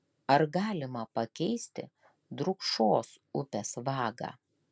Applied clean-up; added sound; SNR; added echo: none; none; none; none.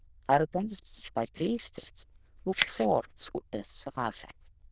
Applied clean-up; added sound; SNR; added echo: neural diffusion model UNIVERSE++.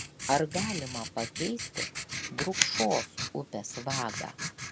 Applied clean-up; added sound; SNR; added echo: none; Writing; 2 dB; none.